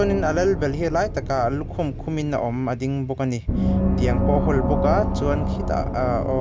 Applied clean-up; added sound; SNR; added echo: none; Gong; 1 dB; none.